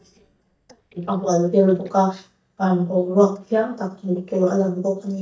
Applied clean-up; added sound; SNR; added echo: neural mask model DeepFilterNet 3.